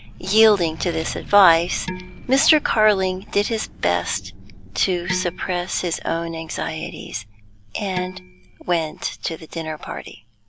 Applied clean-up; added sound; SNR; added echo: none; Accelerating, revving, vroom + Dishes, pots, and pans; 15 dB; none.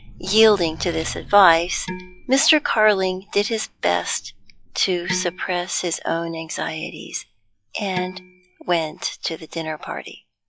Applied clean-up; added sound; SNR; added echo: classical method log-MMSE.